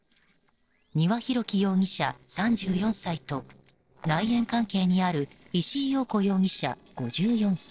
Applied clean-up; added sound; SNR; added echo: neural separator model SepFormer DNS4.